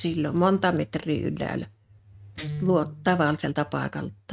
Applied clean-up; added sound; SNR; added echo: neural mask model RNNoise.